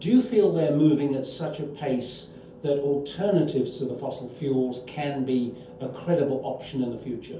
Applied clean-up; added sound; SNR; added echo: none; none; none; reverberation time 0.5 s.